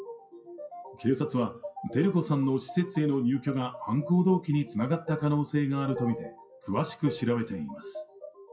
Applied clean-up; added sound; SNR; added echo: classical method WPE with log-MMSE.